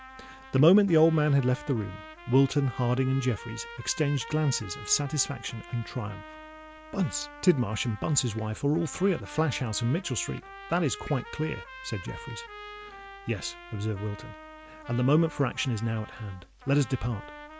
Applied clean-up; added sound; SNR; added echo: none; Trumpet; 17 dB; none.